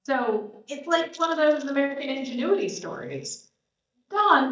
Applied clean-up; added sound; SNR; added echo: neural mask model DeepFilterNet 3.